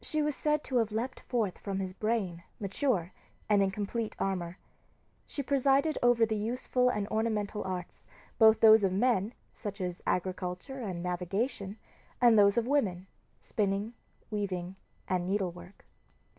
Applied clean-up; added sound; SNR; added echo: none; none; none; none.